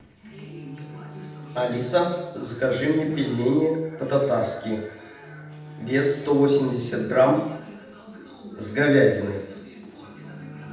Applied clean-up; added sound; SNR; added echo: none; Wind instrument, woodwind instrument; 20 dB; reverberation time 0.8 s.